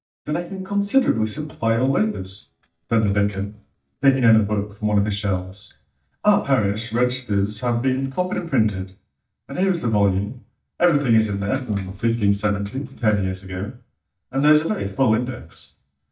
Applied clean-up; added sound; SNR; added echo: neural mask model DeepFilterNet 3.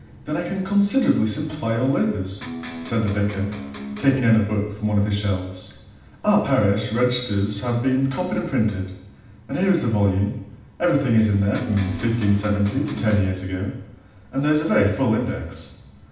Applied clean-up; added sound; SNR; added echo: none; Electric guitar; 10 dB; reverberation time 0.8 s.